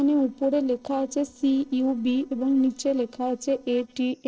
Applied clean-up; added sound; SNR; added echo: neural separator model SepFormer DNS4.